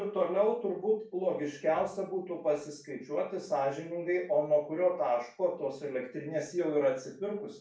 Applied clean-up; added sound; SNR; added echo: none; none; none; reverberation time 0.3 s.